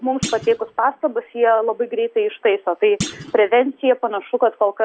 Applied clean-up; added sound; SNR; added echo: none; Thump, thud; 14 dB; none.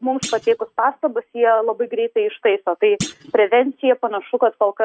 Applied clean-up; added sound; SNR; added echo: neural mask model RNNoise.